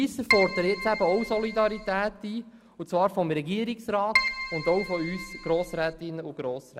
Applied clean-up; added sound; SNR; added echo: none; Keyboard (musical); 4 dB; none.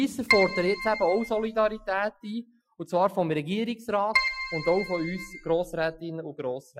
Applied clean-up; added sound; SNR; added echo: classical method Wiener filter.